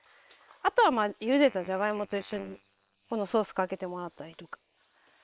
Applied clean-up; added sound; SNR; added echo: neural separator model SepFormer WHAM!.